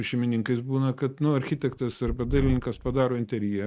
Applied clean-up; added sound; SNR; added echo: neural mask model RNNoise.